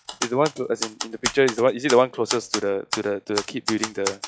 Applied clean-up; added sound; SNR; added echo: classical method log-MMSE.